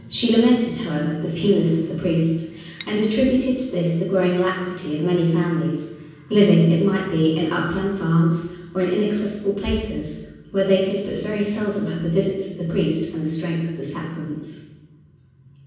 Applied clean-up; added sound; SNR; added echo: none; Cutlery, silverware / Dishes, pots, and pans; 18 dB; reverberation time 1.2 s.